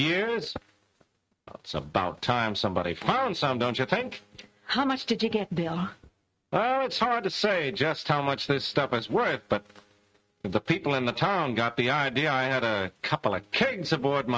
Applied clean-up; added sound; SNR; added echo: neural mask model RNNoise.